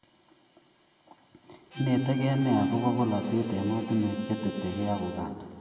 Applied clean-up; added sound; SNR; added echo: none; Bowed string instrument; 13 dB; reverberation time 2.1 s.